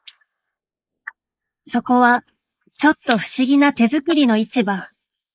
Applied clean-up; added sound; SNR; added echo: neural mask model Resemble Enhance denoiser.